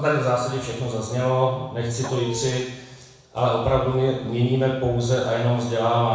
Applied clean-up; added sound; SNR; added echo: none; Dog; 11 dB; reverberation time 1.0 s.